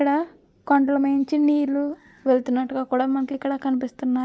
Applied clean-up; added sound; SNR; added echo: none; none; none; none.